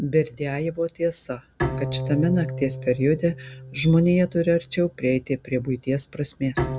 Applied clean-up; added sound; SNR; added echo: none; Bowed string instrument; 9 dB; none.